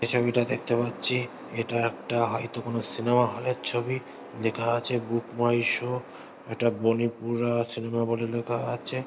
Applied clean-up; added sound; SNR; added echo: none; none; none; none.